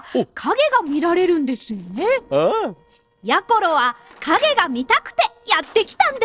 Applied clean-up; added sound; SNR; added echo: neural separator model SepFormer DNS4.